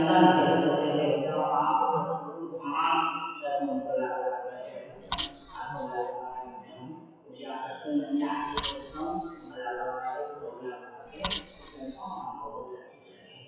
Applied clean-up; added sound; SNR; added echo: classical method WPE with log-MMSE.